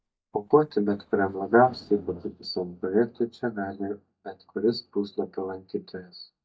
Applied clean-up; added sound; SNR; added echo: neural mask model DeepFilterNet 3.